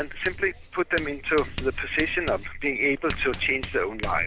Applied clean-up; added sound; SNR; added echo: none; Writing; 9 dB; none.